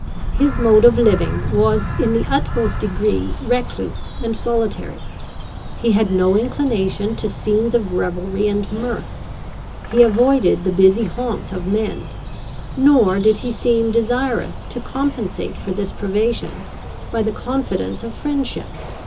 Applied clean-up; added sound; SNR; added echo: none; Bird vocalization, bird call, bird song; 7 dB; reverberation time 0.2 s.